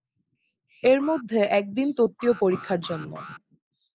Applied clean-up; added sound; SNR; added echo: neural mask model Resemble Enhance denoiser.